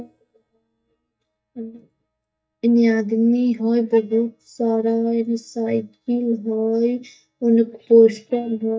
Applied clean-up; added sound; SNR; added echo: neural mask model DeepFilterNet 3.